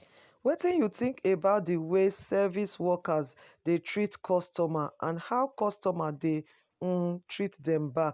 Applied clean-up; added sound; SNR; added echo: none; none; none; none.